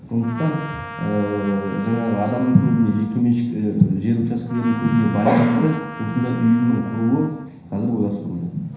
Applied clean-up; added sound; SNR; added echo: none; Trumpet; 16 dB; reverberation time 0.9 s.